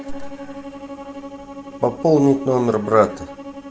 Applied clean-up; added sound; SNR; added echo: none; Bowed string instrument; 14 dB; none.